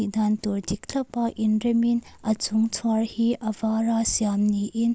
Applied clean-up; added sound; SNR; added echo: none; none; none; none.